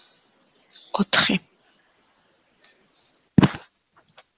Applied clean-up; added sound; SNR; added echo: none; none; none; none.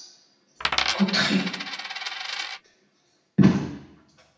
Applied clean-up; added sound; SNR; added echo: none; Coin (dropping); 3 dB; reverberation time 0.8 s.